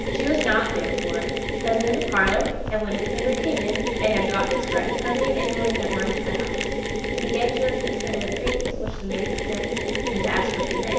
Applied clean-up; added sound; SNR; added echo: none; Mechanisms; -1 dB; reverberation time 0.9 s.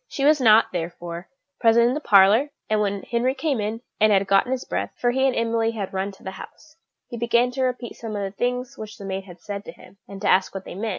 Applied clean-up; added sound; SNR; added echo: none; none; none; none.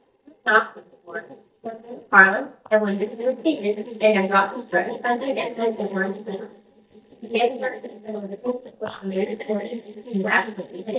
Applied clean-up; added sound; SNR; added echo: neural mask model DeepFilterNet 3.